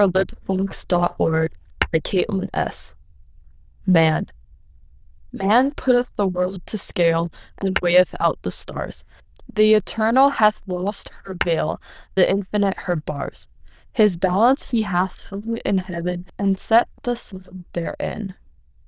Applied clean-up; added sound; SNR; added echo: neural diffusion model UNIVERSE++.